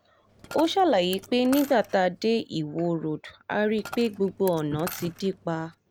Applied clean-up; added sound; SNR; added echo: none; Coin (dropping); 17 dB; none.